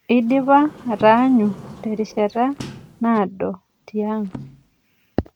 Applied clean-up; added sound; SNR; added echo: none; Sliding door + Percussion; 18 dB; none.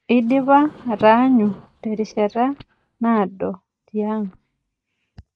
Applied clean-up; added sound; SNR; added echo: neural mask model DeepFilterNet 3.